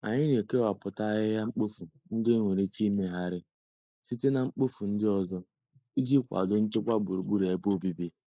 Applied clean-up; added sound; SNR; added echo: neural mask model Resemble Enhance denoiser.